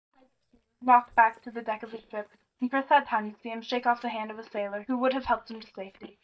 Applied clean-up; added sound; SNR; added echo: neural mask model DeepFilterNet 3.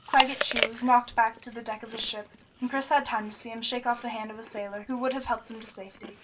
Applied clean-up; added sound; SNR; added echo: none; Chewing, mastication; 7 dB; reverberation time 0.2 s.